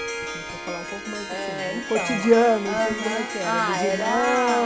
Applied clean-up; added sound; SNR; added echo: none; Harp; 8 dB; none.